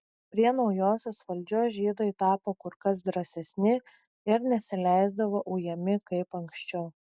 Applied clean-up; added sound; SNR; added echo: none; none; none; none.